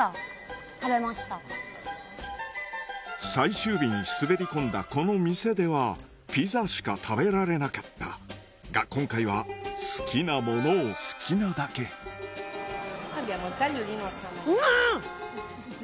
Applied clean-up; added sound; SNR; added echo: none; none; none; none.